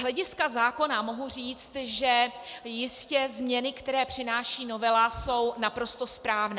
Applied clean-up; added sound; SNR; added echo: none; none; none; none.